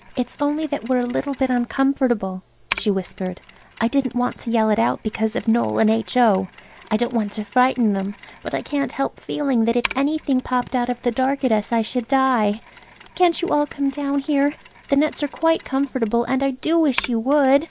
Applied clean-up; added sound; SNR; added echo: none; Mechanisms; 19 dB; none.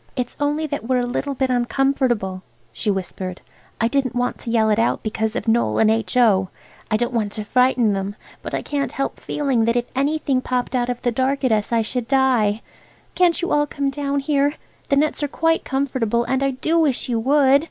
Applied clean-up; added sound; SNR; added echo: none; none; none; none.